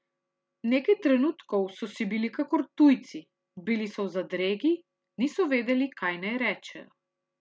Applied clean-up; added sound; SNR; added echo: none; none; none; none.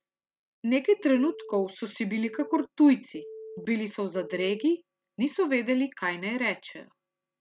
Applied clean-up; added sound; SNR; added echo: neural mask model RNNoise.